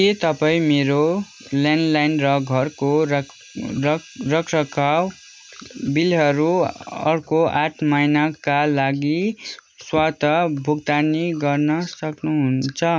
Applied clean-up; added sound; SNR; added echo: none; none; none; none.